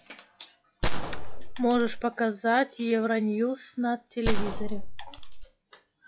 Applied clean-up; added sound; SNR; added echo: classical method log-MMSE.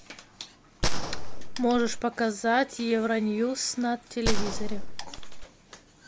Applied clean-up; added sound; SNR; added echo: none; Gunshot, gunfire; -4 dB; none.